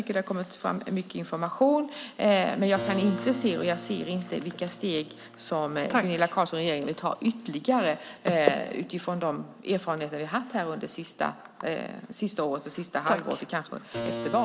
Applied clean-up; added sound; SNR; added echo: none; Keyboard (musical); 15 dB; none.